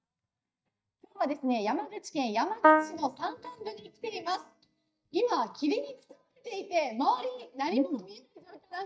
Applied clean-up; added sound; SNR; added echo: neural mask model DeepFilterNet 3.